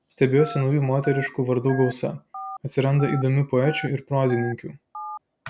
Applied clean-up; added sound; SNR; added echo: none; Telephone; 15 dB; none.